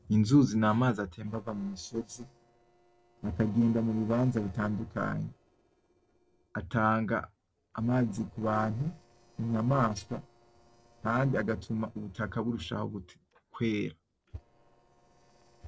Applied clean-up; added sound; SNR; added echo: neural separator model SepFormer DNS4.